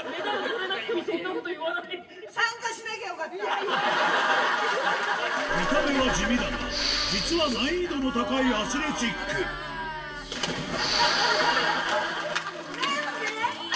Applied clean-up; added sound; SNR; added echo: none; Respiratory sounds; 4 dB; reverberation time 2.0 s.